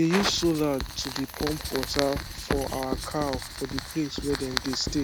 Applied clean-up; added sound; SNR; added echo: none; Writing + Fire; 5 dB; none.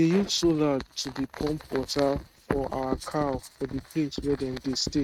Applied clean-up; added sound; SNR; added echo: neural mask model RNNoise.